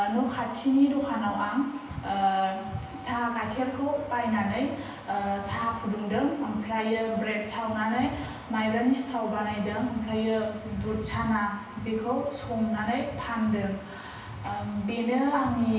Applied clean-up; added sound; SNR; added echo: none; none; none; reverberation time 0.9 s.